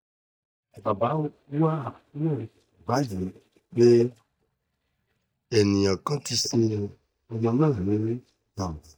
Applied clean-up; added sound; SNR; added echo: neural mask model DeepFilterNet 3.